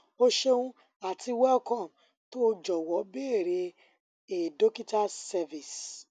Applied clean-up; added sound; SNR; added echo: none; none; none; none.